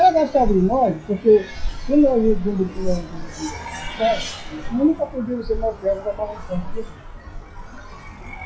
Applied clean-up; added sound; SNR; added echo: classical method WPE with log-MMSE.